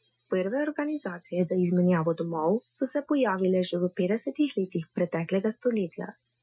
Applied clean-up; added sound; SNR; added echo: classical method Wiener filter.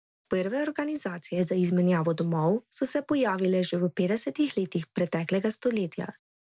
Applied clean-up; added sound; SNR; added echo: none; none; none; none.